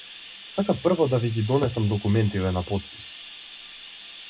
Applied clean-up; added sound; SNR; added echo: none; Bathtub (filling or washing); 16 dB; reverberation time 0.2 s.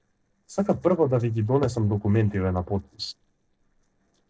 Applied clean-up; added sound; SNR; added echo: neural separator model SepFormer DNS4.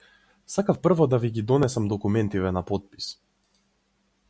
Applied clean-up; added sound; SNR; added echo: none; none; none; none.